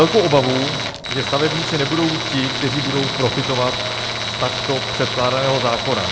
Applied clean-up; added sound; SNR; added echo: none; Tools; 3 dB; none.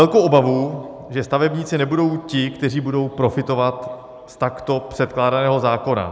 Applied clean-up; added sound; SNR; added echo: none; none; none; none.